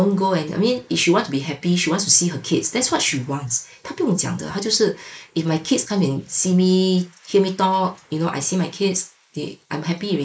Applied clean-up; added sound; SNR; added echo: neural mask model Resemble Enhance denoiser.